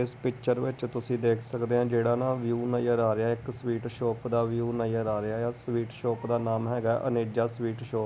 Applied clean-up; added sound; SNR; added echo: none; none; none; none.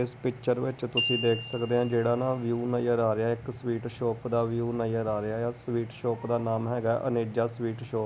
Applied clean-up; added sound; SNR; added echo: none; Glockenspiel; 10 dB; none.